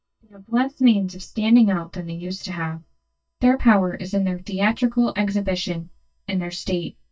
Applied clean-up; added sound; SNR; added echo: neural mask model DeepFilterNet 3.